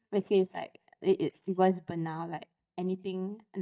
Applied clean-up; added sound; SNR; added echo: neural mask model DeepFilterNet 3.